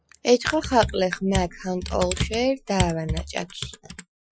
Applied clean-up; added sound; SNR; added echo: classical method Wiener filter.